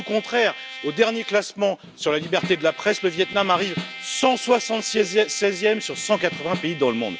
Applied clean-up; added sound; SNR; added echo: none; Trumpet + Snare drum; 12 dB; none.